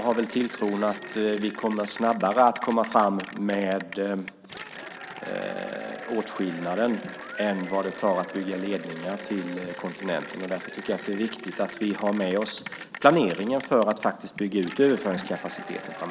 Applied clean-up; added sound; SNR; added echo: none; Applause / Cheering; 13 dB; none.